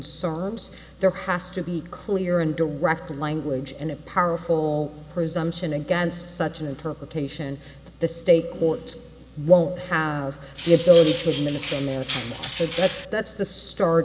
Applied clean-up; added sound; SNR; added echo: none; Cutlery, silverware; 0 dB; none.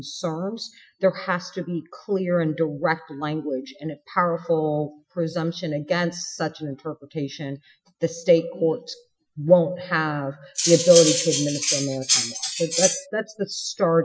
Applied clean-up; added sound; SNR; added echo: classical method Wiener filter.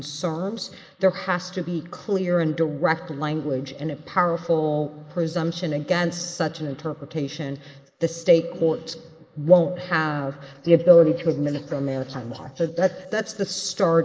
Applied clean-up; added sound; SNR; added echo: neural mask model Resemble Enhance denoiser.